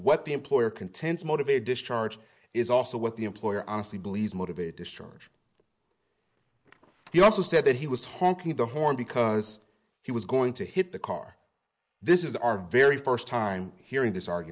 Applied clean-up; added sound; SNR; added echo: neural mask model Resemble Enhance denoiser.